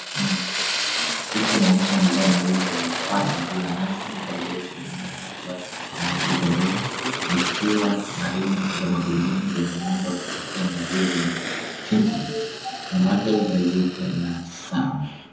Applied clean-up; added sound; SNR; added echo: none; Fire; 5 dB; reverberation time 0.8 s.